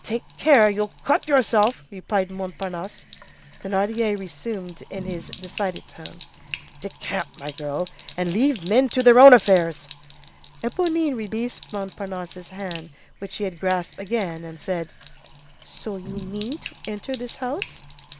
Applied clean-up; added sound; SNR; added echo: none; Sink (filling or washing); 18 dB; none.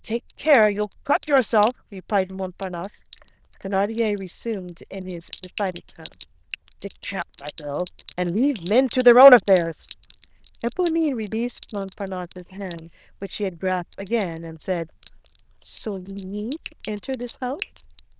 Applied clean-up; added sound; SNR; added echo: neural diffusion model UNIVERSE++.